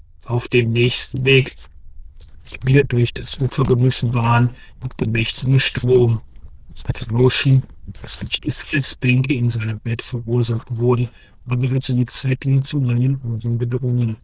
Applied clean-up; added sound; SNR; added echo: neural diffusion model UNIVERSE++.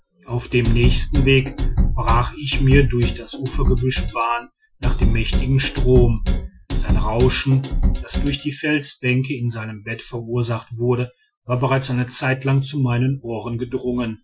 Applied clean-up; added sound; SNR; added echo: classical method Wiener filter.